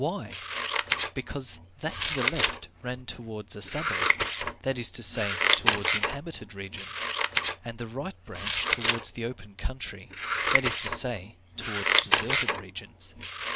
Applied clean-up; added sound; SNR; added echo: none; Scissors; -4 dB; none.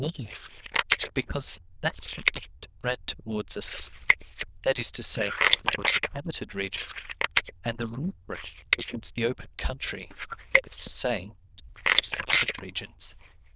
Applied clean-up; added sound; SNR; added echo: neural diffusion model UNIVERSE++.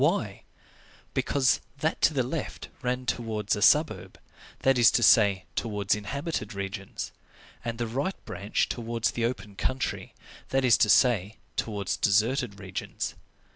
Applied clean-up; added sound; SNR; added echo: none; none; none; none.